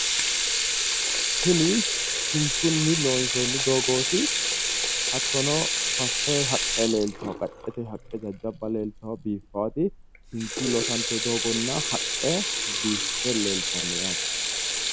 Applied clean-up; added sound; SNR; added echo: none; Sink (filling or washing) / Water tap, faucet; -2 dB; none.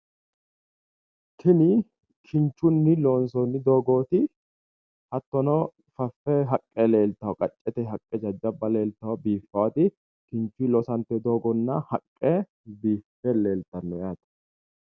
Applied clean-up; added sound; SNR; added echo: none; none; none; none.